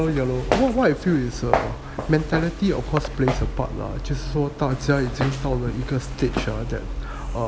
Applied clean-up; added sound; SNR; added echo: none; Walk, footsteps; 8 dB; none.